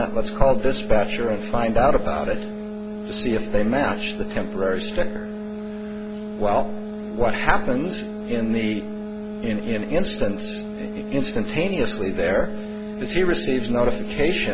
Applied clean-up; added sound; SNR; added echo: none; none; none; none.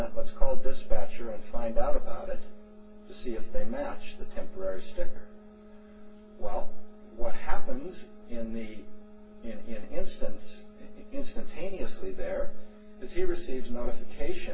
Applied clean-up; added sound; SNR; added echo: none; none; none; reverberation time 0.1 s.